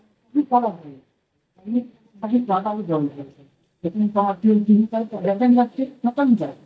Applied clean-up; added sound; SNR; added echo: neural mask model DeepFilterNet 3.